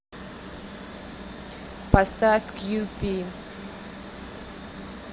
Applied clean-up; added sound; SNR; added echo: none; none; none; none.